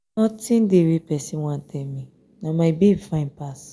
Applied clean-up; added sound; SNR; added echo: none; none; none; none.